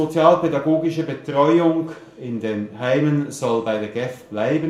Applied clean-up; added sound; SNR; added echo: none; none; none; reverberation time 0.4 s.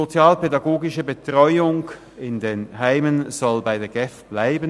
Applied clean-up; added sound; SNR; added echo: none; none; none; none.